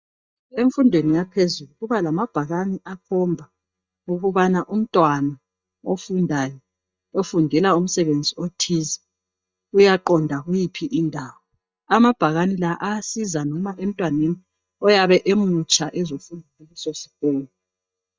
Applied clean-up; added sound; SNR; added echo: neural mask model DeepFilterNet 3.